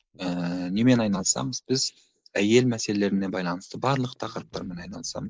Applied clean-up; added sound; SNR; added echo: neural mask model Resemble Enhance denoiser.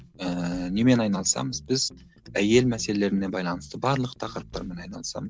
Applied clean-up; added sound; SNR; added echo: none; none; none; none.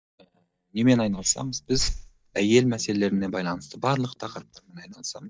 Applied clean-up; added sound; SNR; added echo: neural mask model DeepFilterNet 3.